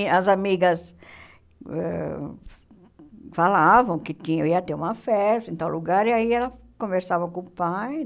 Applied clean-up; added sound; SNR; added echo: none; none; none; none.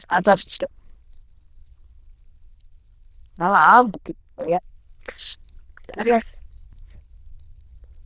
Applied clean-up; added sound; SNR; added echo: neural diffusion model UNIVERSE++.